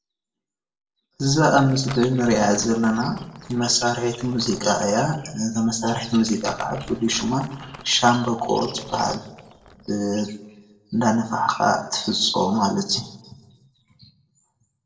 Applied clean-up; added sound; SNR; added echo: neural separator model SepFormer DNS4.